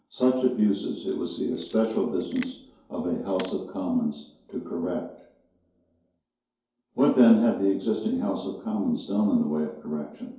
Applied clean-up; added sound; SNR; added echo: none; Camera; 17 dB; reverberation time 2.4 s.